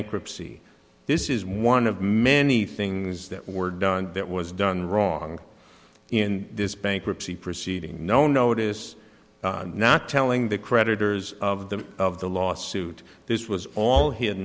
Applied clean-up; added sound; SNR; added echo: none; none; none; none.